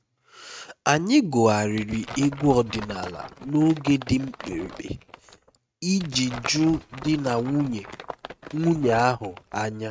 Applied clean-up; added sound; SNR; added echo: neural mask model RNNoise.